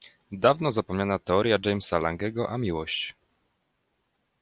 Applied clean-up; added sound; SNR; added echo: none; none; none; none.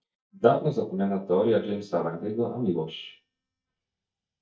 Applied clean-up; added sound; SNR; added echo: neural mask model DeepFilterNet 3.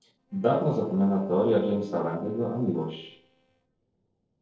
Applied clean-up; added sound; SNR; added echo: neural separator model SepFormer DNS4.